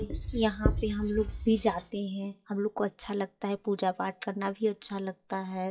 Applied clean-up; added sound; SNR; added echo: classical method WPE with log-MMSE.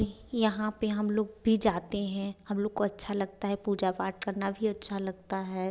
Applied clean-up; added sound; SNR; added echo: none; none; none; none.